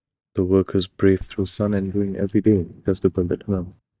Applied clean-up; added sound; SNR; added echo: neural mask model DeepFilterNet 3.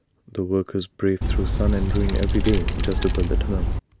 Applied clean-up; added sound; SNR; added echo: none; Wind; -4 dB; none.